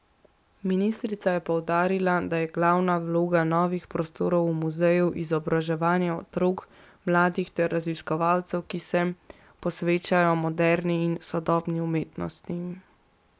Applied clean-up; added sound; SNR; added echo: none; none; none; none.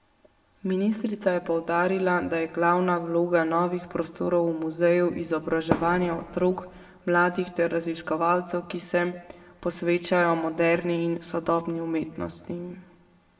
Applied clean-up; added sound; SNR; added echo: none; Fireworks; 7 dB; reverberation time 0.9 s.